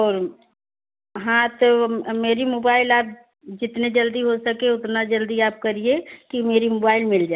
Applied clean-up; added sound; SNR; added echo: none; none; none; none.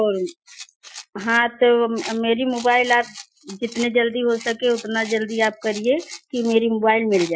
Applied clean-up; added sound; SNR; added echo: classical method Wiener filter.